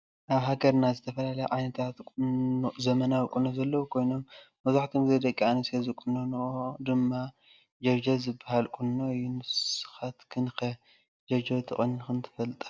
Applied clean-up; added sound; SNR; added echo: none; none; none; none.